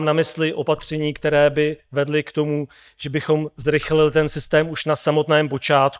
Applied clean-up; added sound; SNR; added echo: neural mask model DeepFilterNet 3.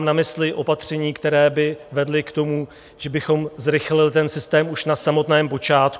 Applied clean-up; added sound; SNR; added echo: none; none; none; none.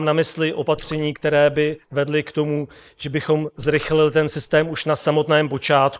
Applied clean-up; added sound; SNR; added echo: neural mask model Resemble Enhance denoiser.